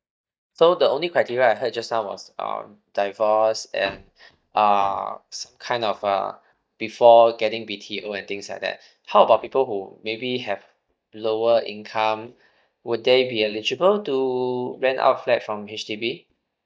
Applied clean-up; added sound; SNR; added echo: neural mask model DeepFilterNet 3.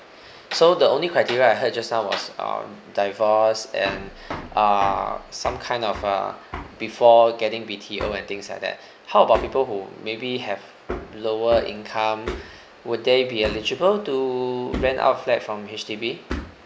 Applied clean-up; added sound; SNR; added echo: none; Hammer; 15 dB; none.